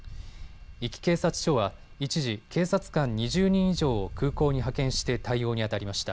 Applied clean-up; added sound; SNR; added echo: none; Wind; 12 dB; none.